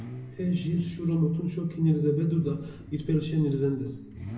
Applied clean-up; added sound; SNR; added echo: none; Idling / Accelerating, revving, vroom / Car; 15 dB; reverberation time 0.4 s.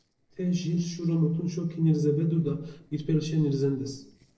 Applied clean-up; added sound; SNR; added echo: neural separator model SepFormer DNS4.